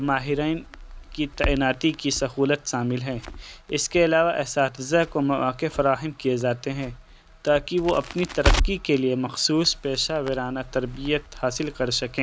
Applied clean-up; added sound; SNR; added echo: none; Crackle; 8 dB; none.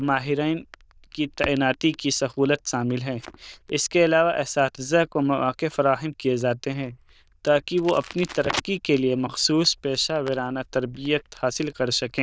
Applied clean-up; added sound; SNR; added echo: neural diffusion model UNIVERSE++.